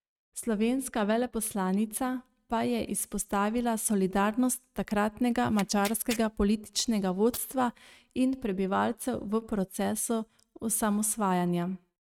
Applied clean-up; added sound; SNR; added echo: neural mask model RNNoise.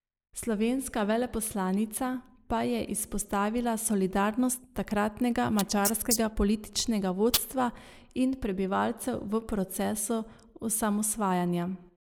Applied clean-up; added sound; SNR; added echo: neural mask model Resemble Enhance denoiser.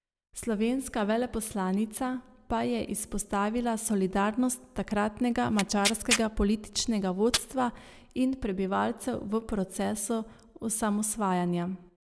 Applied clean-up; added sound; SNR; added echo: none; Tearing; 4 dB; none.